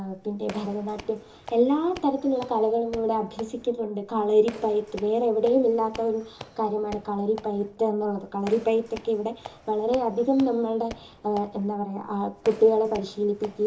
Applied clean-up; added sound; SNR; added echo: none; Squeak / Walk, footsteps; 20 dB; reverberation time 0.2 s.